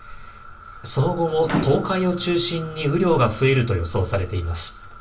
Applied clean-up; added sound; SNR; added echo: none; Microwave oven; 11 dB; reverberation time 0.2 s.